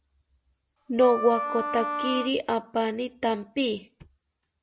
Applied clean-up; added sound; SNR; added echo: none; Wind instrument, woodwind instrument; 4 dB; none.